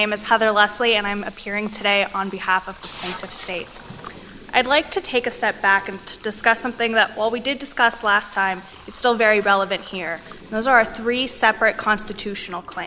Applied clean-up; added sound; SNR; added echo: none; Sink (filling or washing) + Sink (filling or washing) / Water tap, faucet; 18 dB; none.